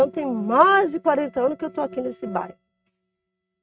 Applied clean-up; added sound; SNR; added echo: neural mask model RNNoise.